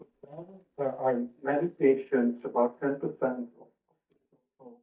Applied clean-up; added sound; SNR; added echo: neural mask model DeepFilterNet 3.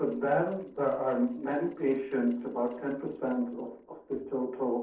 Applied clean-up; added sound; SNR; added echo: neural separator model SepFormer DNS4.